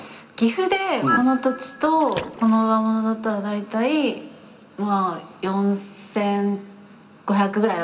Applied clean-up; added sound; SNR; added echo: none; Water / Splash, splatter; 18 dB; reverberation time 1.8 s.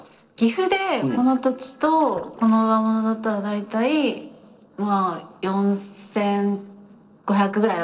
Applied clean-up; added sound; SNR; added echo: neural separator model SepFormer DNS4.